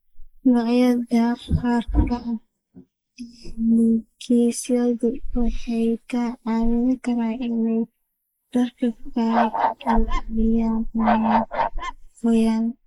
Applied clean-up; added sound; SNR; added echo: neural mask model Resemble Enhance denoiser.